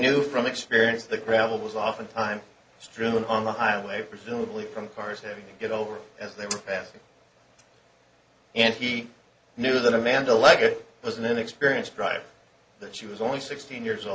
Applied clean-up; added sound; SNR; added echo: none; none; none; none.